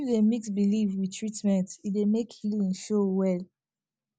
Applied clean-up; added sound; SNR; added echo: none; none; none; none.